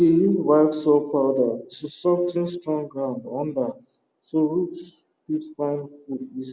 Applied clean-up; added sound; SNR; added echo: none; none; none; none.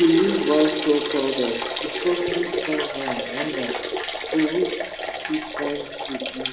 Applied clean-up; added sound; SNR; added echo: none; Liquid; 4 dB; reverberation time 1.2 s.